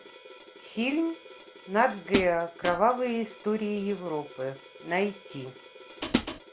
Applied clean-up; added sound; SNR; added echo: none; Hi-hat; 8 dB; none.